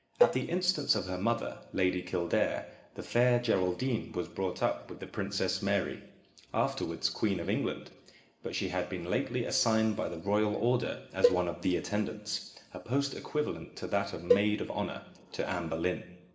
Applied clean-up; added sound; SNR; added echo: none; Cowbell; 1 dB; reverberation time 0.8 s.